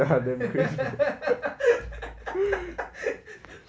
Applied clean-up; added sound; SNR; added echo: none; none; none; none.